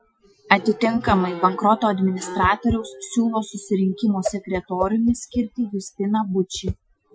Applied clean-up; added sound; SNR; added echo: classical method Wiener filter.